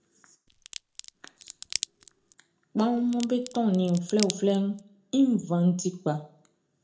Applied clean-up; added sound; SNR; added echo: none; Crack; 12 dB; reverberation time 0.4 s.